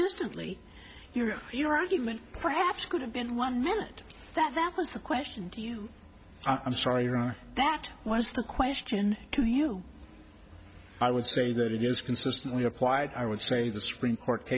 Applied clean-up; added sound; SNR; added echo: none; none; none; none.